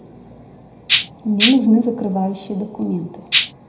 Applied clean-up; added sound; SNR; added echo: none; Rattle (instrument); -3 dB; reverberation time 0.8 s.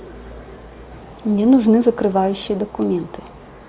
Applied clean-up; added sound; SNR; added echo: none; none; none; none.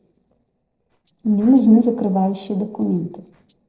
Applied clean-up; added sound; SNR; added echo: neural separator model SepFormer DNS4.